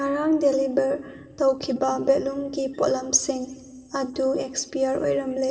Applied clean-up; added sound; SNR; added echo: none; none; none; reverberation time 2.4 s.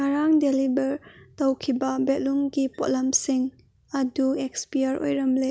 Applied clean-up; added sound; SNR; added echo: none; none; none; none.